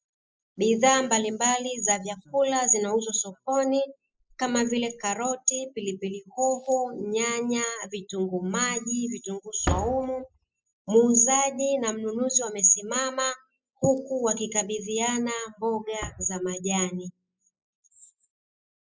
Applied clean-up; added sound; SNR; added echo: classical method spectral subtraction.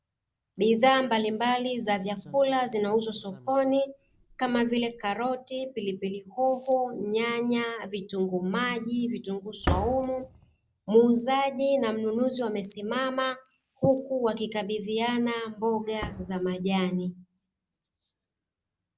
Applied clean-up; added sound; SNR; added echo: none; Slam; 17 dB; none.